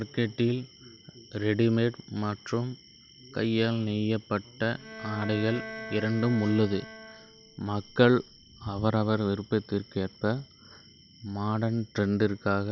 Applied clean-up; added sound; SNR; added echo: none; Bowed string instrument; 14 dB; none.